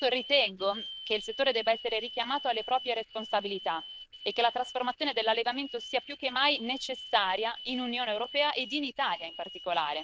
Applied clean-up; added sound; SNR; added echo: neural diffusion model UNIVERSE++.